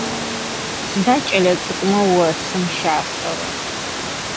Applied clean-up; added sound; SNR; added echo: none; Drum + Water; 4 dB; none.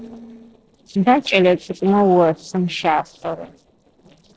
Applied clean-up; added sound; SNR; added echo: neural separator model SepFormer DNS4.